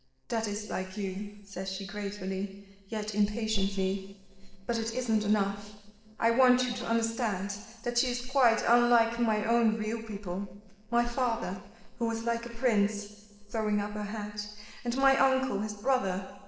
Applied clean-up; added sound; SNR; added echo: neural separator model SepFormer DNS4.